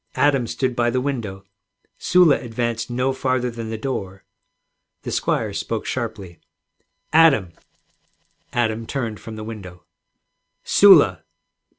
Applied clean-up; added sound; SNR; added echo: none; none; none; none.